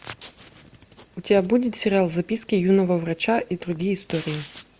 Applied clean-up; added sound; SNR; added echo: none; none; none; none.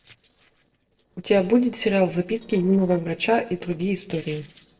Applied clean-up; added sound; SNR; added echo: neural separator model SepFormer DNS4.